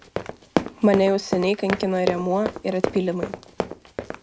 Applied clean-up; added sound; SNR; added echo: none; Run; 5 dB; none.